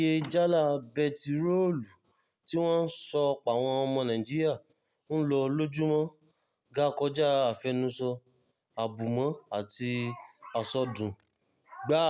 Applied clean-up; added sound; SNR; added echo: none; none; none; none.